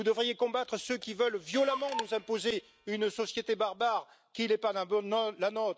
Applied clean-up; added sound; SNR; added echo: none; Clock; 12 dB; none.